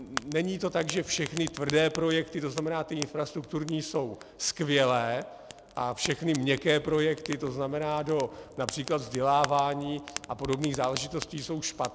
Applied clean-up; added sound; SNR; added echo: none; Fire; 14 dB; none.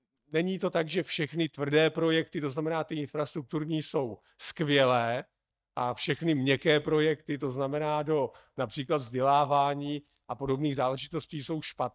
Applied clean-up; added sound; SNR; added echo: neural mask model DeepFilterNet 3.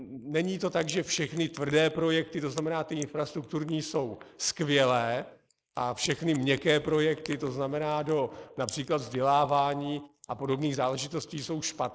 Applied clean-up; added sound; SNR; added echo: neural mask model Resemble Enhance denoiser.